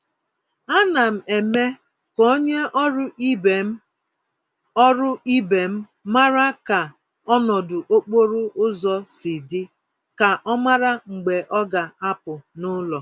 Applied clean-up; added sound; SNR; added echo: none; none; none; none.